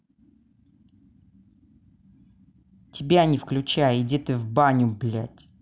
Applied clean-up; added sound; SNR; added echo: none; none; none; none.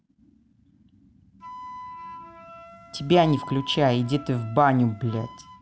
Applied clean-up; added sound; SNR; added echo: none; Wind instrument, woodwind instrument; 17 dB; none.